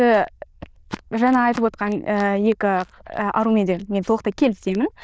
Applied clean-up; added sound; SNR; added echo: neural diffusion model UNIVERSE++.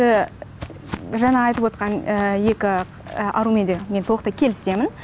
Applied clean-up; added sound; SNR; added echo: none; Walk, footsteps; 16 dB; none.